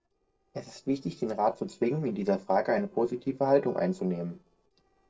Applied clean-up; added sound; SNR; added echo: neural separator model SepFormer DNS4.